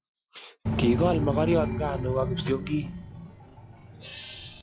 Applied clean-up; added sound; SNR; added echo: classical method log-MMSE.